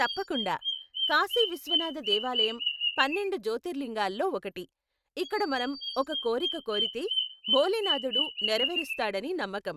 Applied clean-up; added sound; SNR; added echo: neural mask model RNNoise.